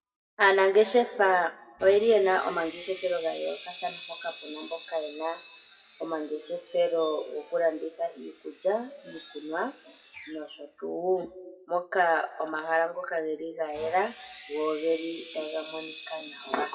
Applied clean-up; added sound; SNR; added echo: classical method WPE with log-MMSE.